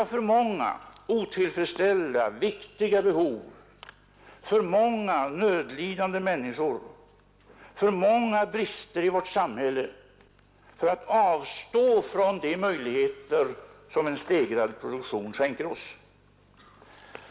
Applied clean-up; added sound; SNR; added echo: none; none; none; none.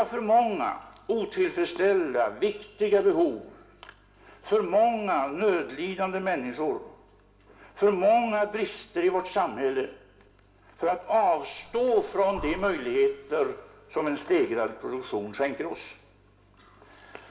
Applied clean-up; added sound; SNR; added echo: none; Breathing; 17 dB; reverberation time 0.7 s.